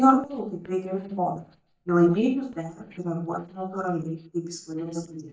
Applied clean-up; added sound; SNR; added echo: neural mask model DeepFilterNet 3.